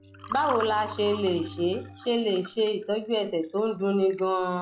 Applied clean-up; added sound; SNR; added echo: classical method log-MMSE.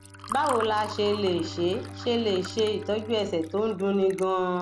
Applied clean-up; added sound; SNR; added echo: none; Bowed string instrument + Fill (with liquid) / Water; 12 dB; none.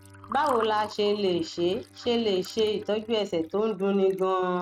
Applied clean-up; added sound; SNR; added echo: neural mask model RNNoise.